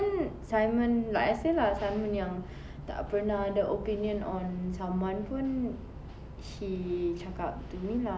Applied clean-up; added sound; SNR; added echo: none; none; none; none.